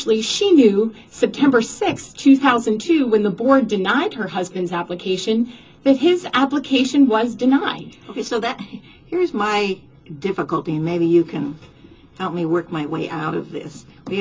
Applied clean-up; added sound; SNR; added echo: none; none; none; reverberation time 0.2 s.